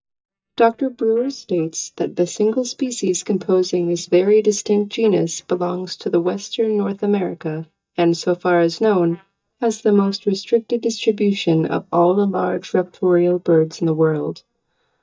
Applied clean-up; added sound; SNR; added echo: neural mask model DeepFilterNet 3.